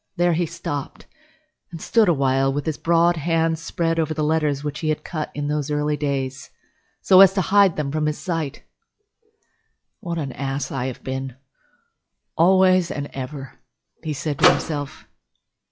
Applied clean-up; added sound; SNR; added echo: classical method log-MMSE.